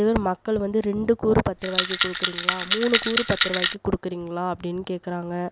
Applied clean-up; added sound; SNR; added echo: none; Rattle; 0 dB; none.